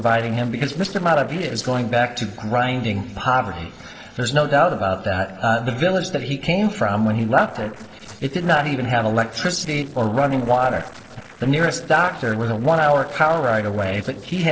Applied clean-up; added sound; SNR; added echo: neural separator model SepFormer DNS4.